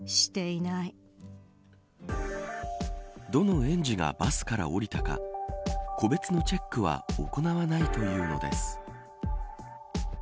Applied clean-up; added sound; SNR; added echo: none; none; none; none.